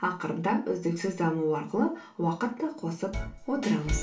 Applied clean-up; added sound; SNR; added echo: none; none; none; reverberation time 0.2 s.